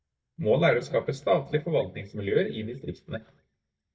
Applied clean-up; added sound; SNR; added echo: neural mask model DeepFilterNet 3.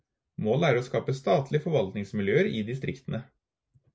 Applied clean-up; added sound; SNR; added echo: none; none; none; none.